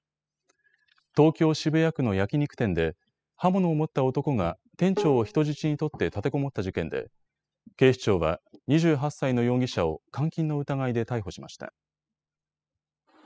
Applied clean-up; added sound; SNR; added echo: classical method spectral subtraction.